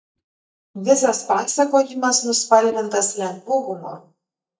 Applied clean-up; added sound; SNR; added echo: neural mask model DeepFilterNet 3.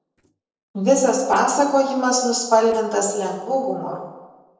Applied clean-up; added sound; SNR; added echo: neural separator model SepFormer DNS4.